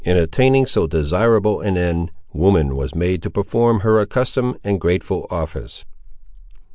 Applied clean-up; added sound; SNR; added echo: none; none; none; none.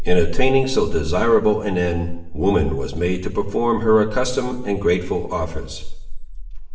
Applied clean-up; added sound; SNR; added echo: none; none; none; reverberation time 0.8 s.